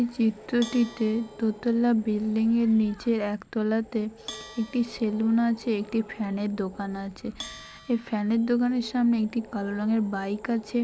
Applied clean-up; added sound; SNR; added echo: none; Animal + Bell; 20 dB; none.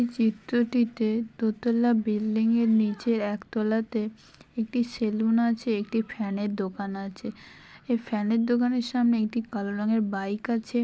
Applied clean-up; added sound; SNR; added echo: none; none; none; none.